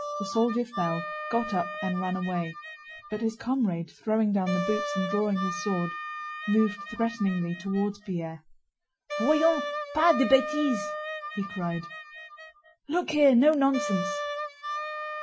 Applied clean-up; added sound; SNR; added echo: classical method Wiener filter.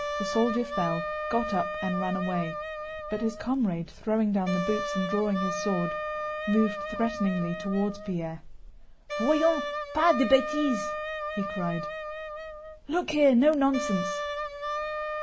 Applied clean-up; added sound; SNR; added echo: none; Wind instrument, woodwind instrument; 5 dB; none.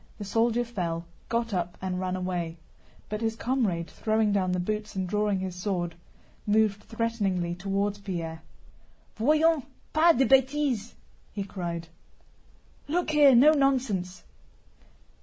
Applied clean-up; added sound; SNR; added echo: none; none; none; none.